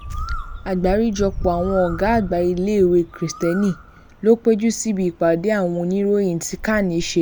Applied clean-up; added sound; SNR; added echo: none; Bird; 12 dB; none.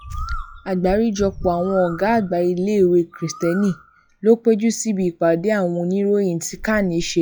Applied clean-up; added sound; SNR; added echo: classical method log-MMSE.